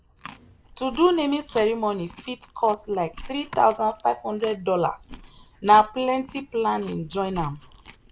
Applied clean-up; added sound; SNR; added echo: none; Chewing, mastication; 20 dB; none.